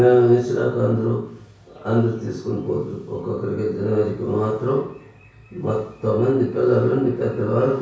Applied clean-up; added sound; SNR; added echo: none; none; none; reverberation time 0.6 s.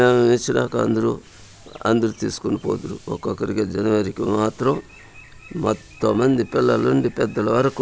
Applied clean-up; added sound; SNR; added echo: none; none; none; none.